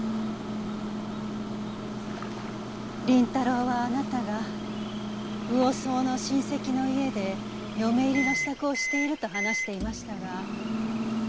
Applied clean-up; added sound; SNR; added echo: none; Microwave oven; 3 dB; none.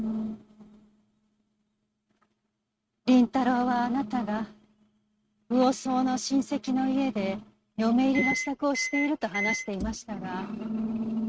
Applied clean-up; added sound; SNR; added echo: neural mask model RNNoise.